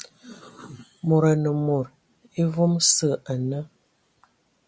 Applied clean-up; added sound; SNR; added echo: none; none; none; none.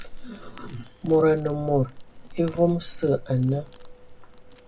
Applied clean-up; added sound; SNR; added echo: none; Crackle; 14 dB; reverberation time 0.2 s.